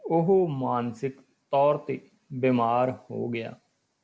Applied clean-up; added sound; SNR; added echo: none; none; none; none.